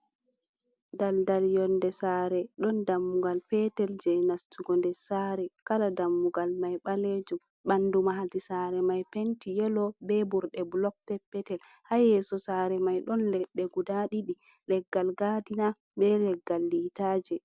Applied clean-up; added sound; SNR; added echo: none; none; none; none.